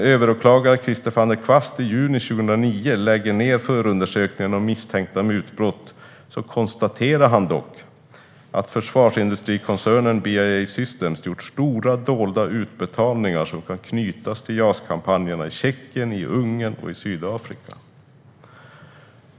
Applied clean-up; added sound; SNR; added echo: none; none; none; none.